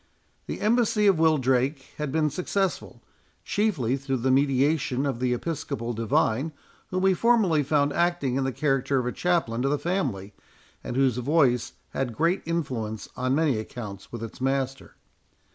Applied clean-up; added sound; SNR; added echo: none; none; none; none.